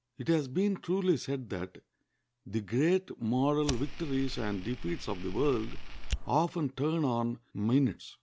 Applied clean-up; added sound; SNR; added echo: none; Fire; 4 dB; none.